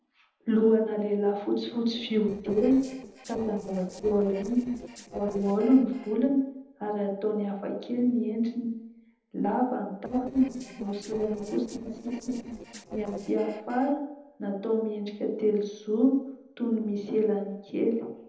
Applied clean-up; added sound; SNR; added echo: neural separator model SepFormer DNS4.